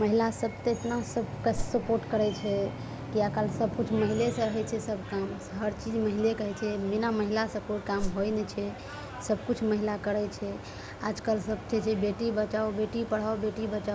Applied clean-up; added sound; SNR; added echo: none; Whoosh, swoosh, swish; 4 dB; none.